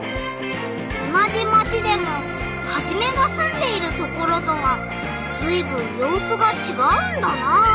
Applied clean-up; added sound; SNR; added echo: none; none; none; none.